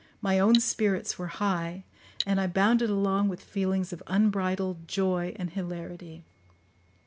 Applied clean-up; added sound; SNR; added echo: none; Cutlery, silverware; 11 dB; none.